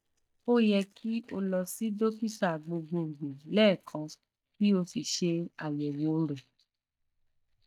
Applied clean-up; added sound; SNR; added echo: neural mask model DeepFilterNet 3.